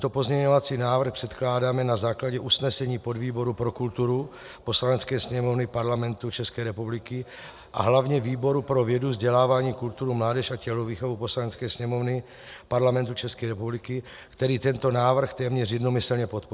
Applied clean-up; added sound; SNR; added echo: none; none; none; none.